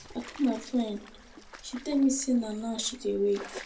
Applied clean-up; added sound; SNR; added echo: none; Stream; 17 dB; reverberation time 0.2 s.